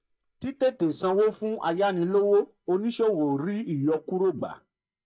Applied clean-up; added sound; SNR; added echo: neural mask model DeepFilterNet 3.